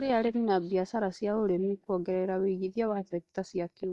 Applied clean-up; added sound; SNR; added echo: neural mask model DeepFilterNet 3.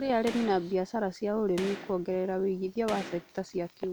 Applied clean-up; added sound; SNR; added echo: none; Gunshot, gunfire; 15 dB; none.